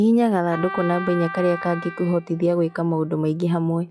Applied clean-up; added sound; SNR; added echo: classical method log-MMSE.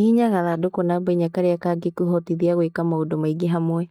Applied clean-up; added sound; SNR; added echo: neural mask model DeepFilterNet 3.